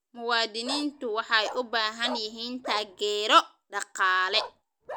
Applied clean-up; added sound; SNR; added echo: none; Bark; 14 dB; none.